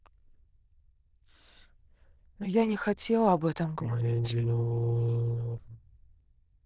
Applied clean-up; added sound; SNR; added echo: neural diffusion model UNIVERSE++.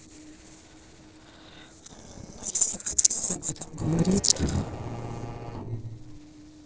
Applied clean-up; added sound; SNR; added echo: neural separator model SepFormer DNS4.